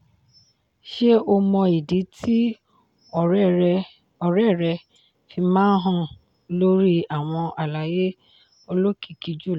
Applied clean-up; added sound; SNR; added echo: none; none; none; none.